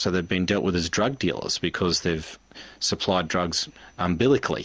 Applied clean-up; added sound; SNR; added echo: none; none; none; none.